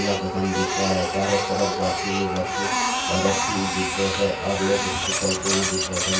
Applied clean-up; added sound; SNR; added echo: none; Printer; 0 dB; reverberation time 0.3 s.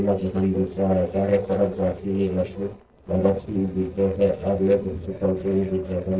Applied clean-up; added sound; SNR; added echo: neural separator model SepFormer DNS4.